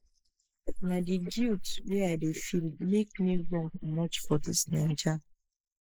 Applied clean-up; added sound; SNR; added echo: neural mask model Resemble Enhance denoiser.